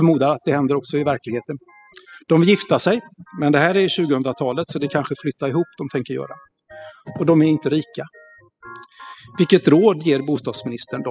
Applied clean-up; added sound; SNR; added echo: classical method spectral subtraction.